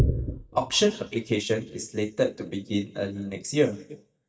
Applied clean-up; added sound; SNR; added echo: neural mask model DeepFilterNet 3.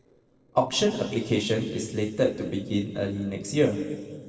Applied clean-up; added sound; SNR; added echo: neural separator model SepFormer DNS4.